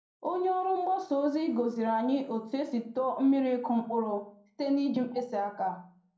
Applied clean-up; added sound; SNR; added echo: none; none; none; reverberation time 0.6 s.